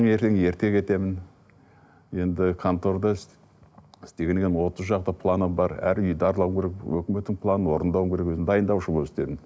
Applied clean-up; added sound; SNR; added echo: none; none; none; none.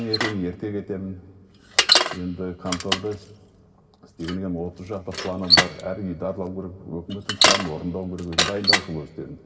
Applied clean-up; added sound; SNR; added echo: none; Bicycle; -5 dB; reverberation time 2.8 s.